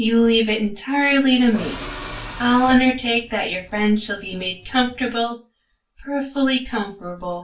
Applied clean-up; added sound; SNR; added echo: none; Tools; 15 dB; reverberation time 0.2 s.